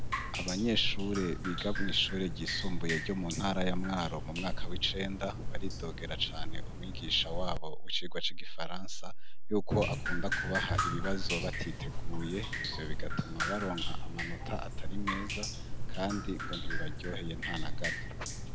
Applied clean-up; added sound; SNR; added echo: none; Drip; -4 dB; none.